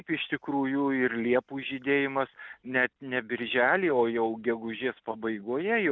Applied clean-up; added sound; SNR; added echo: none; none; none; none.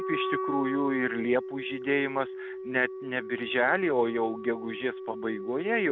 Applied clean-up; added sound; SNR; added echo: none; Wind instrument, woodwind instrument; 7 dB; none.